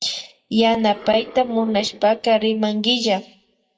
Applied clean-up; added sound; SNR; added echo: neural mask model DeepFilterNet 3.